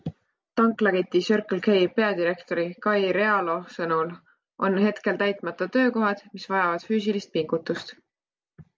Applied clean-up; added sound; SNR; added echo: none; none; none; none.